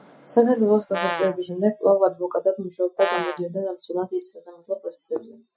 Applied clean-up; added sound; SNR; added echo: classical method Wiener filter.